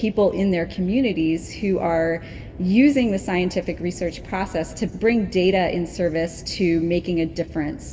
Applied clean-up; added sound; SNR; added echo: none; none; none; reverberation time 1.4 s.